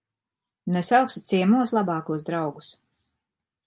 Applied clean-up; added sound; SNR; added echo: none; none; none; none.